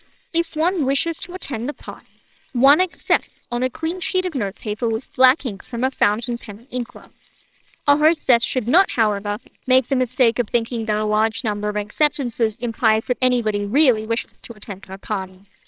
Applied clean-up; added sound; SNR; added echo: neural separator model SepFormer WHAMR!.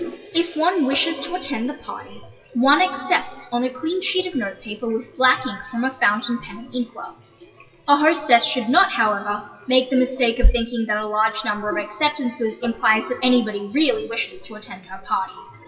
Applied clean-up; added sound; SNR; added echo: classical method WPE with log-MMSE.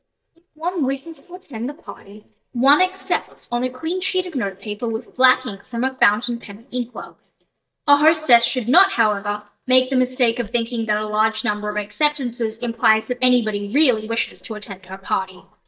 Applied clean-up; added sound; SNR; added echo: neural mask model DeepFilterNet 3.